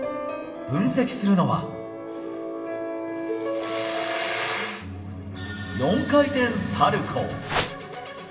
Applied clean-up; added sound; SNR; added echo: none; Whoosh, swoosh, swish; 2 dB; reverberation time 0.8 s.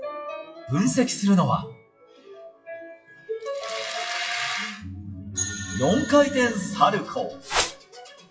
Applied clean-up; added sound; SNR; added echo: classical method WPE with log-MMSE.